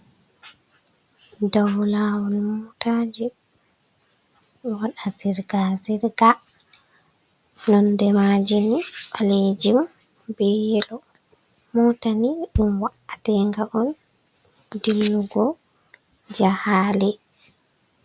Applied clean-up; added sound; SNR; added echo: none; Bass drum; 11 dB; none.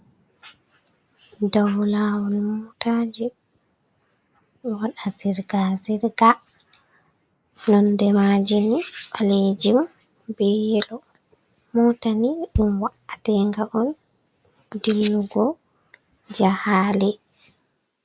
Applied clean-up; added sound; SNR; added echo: neural mask model Resemble Enhance denoiser.